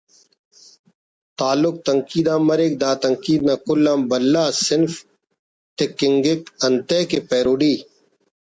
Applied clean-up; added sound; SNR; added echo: none; none; none; none.